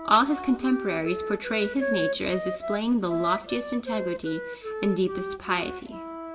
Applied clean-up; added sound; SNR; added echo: none; Wind instrument, woodwind instrument; 6 dB; reverberation time 0.5 s.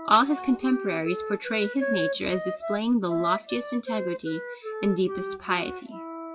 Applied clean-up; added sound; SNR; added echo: classical method WPE with log-MMSE.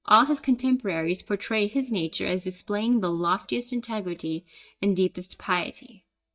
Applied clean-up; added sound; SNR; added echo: neural mask model DeepFilterNet 3.